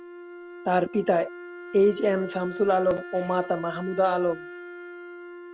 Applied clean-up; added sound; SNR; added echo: none; Wind instrument, woodwind instrument; 14 dB; none.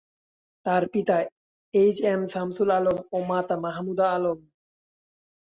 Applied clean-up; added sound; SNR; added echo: none; none; none; none.